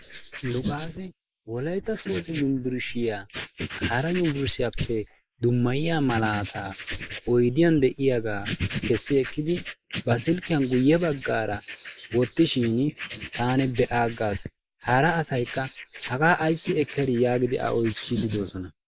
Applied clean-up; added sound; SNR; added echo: neural mask model Resemble Enhance denoiser.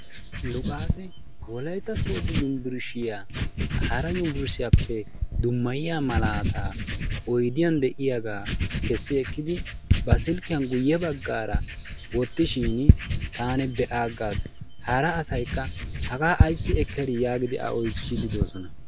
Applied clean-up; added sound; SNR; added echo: none; Writing; -1 dB; none.